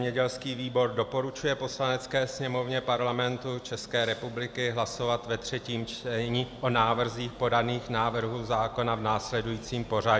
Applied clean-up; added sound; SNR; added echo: none; none; none; none.